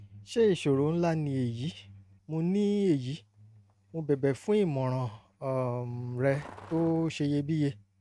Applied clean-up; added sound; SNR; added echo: neural mask model RNNoise.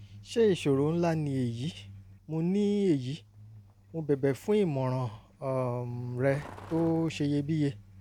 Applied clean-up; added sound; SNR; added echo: none; Truck; 20 dB; none.